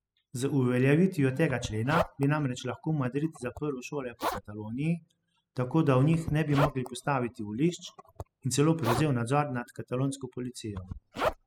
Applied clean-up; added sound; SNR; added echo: classical method spectral subtraction.